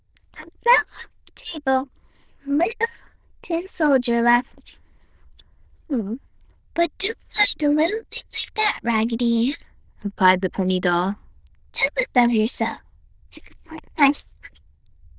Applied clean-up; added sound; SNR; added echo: neural diffusion model UNIVERSE++.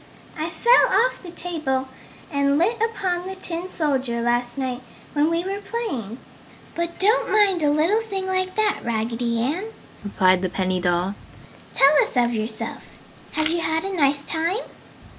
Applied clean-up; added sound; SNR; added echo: none; Camera; 12 dB; none.